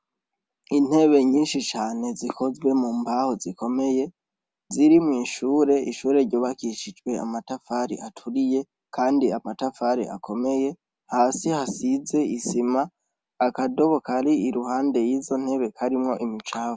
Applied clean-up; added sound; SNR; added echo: none; none; none; none.